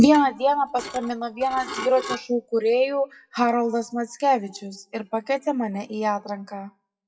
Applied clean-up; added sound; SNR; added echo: classical method WPE with log-MMSE.